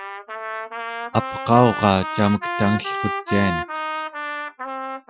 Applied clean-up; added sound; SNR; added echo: classical method Wiener filter.